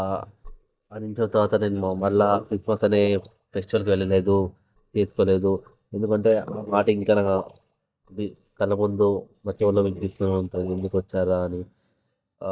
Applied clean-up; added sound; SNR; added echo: neural mask model DeepFilterNet 3.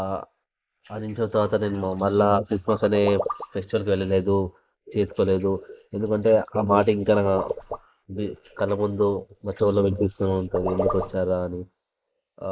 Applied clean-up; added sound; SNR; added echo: neural mask model Resemble Enhance denoiser.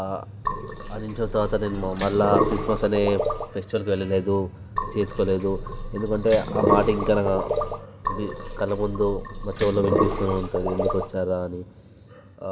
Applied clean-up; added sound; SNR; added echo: none; Sink (filling or washing); 2 dB; none.